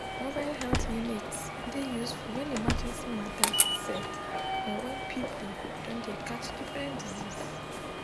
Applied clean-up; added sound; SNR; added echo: none; Walk, footsteps / Subway, metro, underground + Slam; -5 dB; none.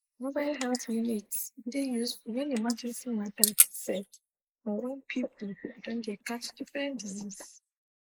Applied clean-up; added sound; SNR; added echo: neural mask model Resemble Enhance denoiser.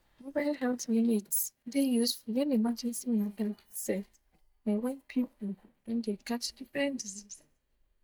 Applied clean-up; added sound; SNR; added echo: neural mask model DeepFilterNet 3.